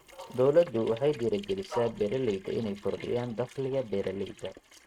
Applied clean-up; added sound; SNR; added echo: neural mask model RNNoise.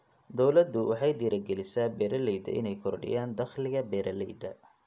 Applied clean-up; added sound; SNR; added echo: none; none; none; none.